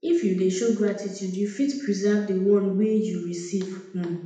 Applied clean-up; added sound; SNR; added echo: none; none; none; reverberation time 0.8 s.